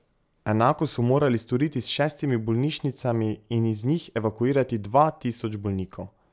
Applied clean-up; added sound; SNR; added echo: none; none; none; none.